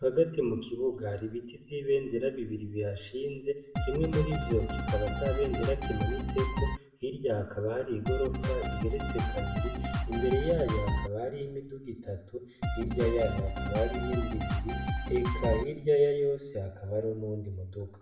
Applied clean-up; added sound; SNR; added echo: none; Drum kit; 0 dB; reverberation time 0.7 s.